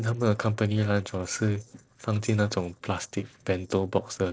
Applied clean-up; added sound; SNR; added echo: neural separator model SepFormer DNS4.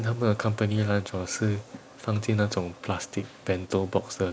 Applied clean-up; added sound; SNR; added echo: none; none; none; none.